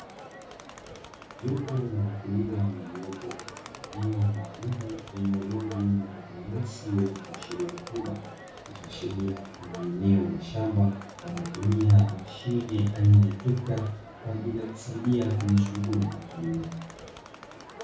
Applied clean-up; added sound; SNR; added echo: none; Crowd; 16 dB; reverberation time 0.5 s.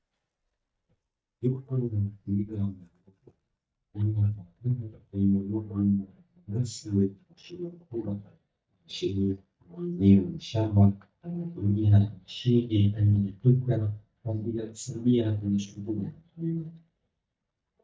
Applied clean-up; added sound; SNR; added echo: neural mask model DeepFilterNet 3.